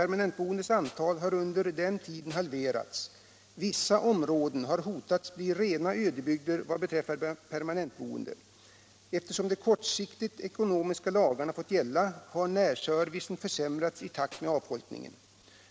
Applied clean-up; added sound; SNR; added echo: none; Tools; 19 dB; none.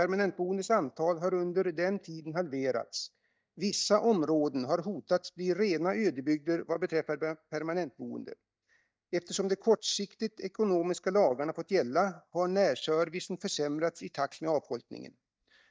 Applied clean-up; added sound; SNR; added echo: neural mask model DeepFilterNet 3.